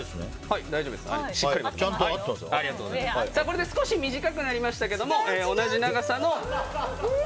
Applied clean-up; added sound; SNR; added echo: none; none; none; none.